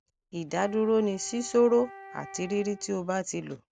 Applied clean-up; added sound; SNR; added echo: none; Wind instrument, woodwind instrument; 20 dB; none.